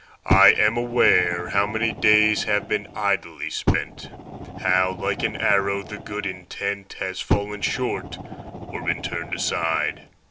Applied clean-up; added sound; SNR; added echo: none; Fire; 6 dB; none.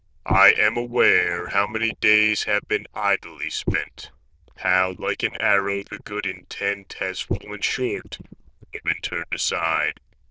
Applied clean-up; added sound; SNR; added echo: neural diffusion model UNIVERSE++.